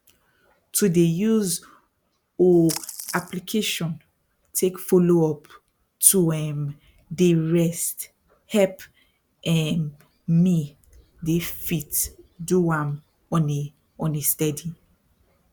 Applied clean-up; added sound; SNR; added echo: none; Splash, splatter; 11 dB; none.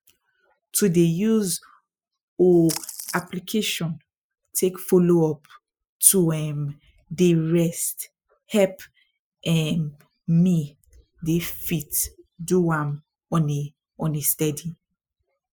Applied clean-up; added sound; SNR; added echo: classical method spectral subtraction.